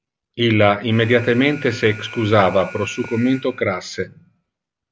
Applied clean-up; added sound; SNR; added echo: none; Alarm; 19 dB; none.